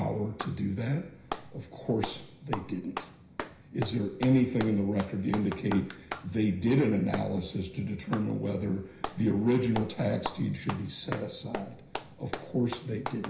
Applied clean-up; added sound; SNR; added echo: none; Clapping; 11 dB; reverberation time 0.5 s.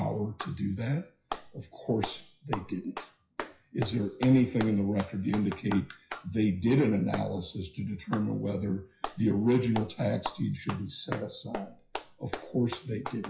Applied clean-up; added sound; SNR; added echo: classical method WPE with log-MMSE.